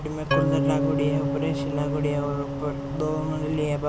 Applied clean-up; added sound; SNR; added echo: none; Organ; 0 dB; none.